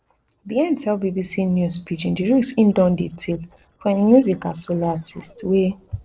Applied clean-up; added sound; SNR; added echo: neural separator model SepFormer DNS4.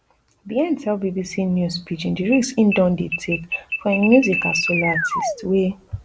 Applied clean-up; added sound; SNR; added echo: none; Alarm; 4 dB; none.